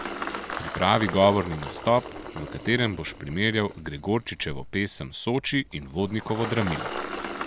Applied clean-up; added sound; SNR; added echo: none; Engine; 9 dB; none.